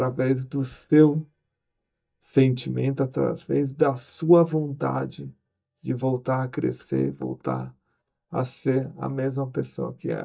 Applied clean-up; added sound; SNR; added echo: neural mask model DeepFilterNet 3.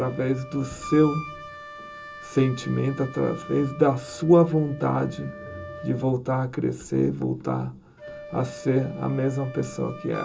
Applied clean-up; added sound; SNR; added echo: none; Wind instrument, woodwind instrument; 16 dB; reverberation time 0.2 s.